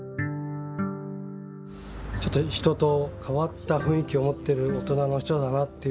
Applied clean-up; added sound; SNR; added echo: none; none; none; none.